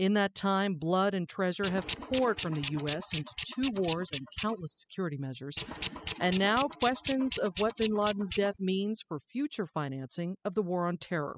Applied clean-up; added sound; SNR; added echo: classical method spectral subtraction.